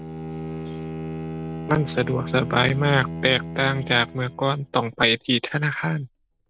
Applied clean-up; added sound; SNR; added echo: none; Bowed string instrument; 9 dB; none.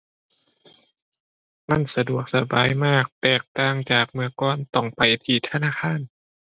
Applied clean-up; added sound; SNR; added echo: none; none; none; none.